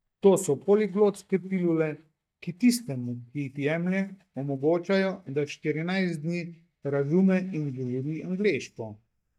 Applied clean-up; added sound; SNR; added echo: neural mask model DeepFilterNet 3.